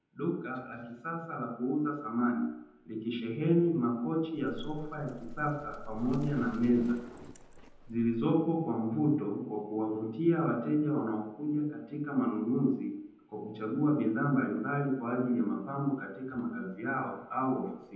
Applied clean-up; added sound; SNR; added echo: none; Livestock, farm animals, working animals; 12 dB; reverberation time 0.8 s.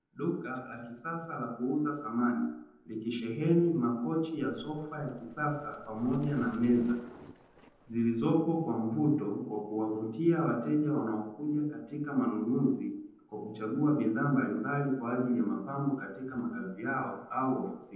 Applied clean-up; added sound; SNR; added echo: neural separator model SepFormer DNS4.